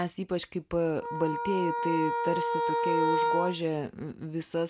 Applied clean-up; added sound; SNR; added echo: none; Wind instrument, woodwind instrument; 0 dB; none.